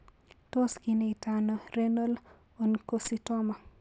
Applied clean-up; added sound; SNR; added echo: none; none; none; none.